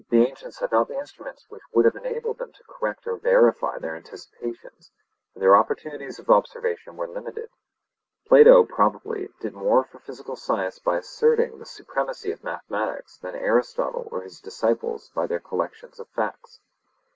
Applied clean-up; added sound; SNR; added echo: none; none; none; none.